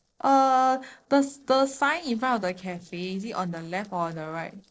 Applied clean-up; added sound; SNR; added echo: neural separator model SepFormer DNS4.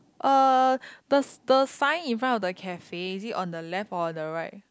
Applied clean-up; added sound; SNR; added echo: none; none; none; none.